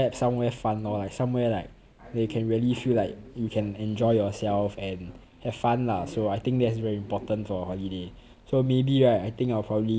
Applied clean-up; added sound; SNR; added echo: none; none; none; none.